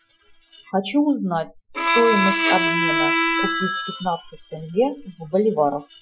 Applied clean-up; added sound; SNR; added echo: classical method Wiener filter.